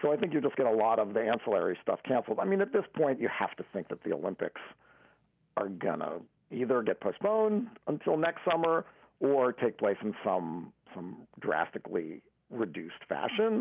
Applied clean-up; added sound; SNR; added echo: none; none; none; none.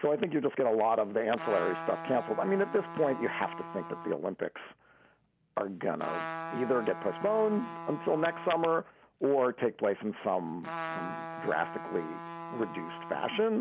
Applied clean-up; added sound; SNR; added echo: none; Trumpet; 11 dB; none.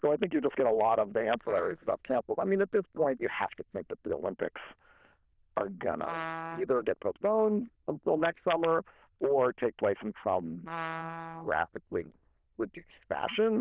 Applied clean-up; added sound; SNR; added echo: neural diffusion model UNIVERSE++.